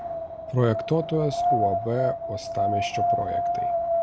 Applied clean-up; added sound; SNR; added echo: none; Wind; -2 dB; none.